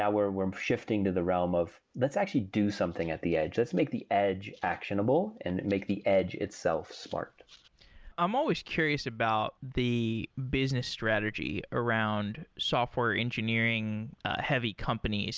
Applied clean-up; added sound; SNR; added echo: none; none; none; none.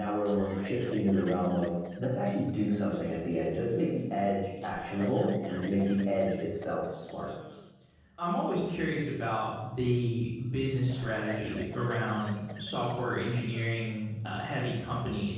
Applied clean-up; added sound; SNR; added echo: neural separator model SepFormer DNS4.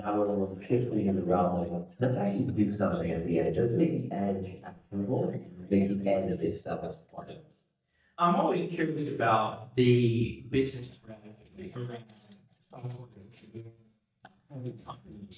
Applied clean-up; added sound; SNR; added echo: neural mask model DeepFilterNet 3.